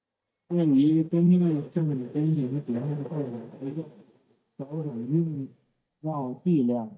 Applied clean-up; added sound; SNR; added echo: neural mask model DeepFilterNet 3.